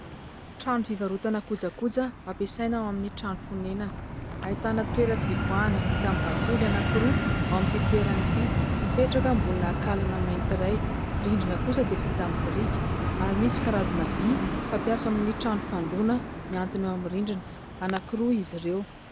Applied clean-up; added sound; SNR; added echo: none; Fixed-wing aircraft, airplane; -1 dB; none.